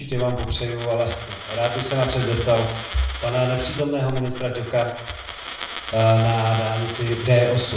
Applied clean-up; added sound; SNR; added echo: none; Coin (dropping); 9 dB; reverberation time 0.6 s.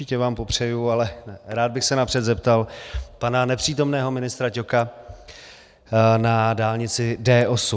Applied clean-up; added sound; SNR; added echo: none; none; none; none.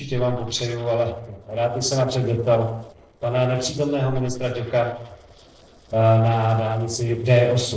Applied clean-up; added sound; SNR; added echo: neural separator model SepFormer DNS4.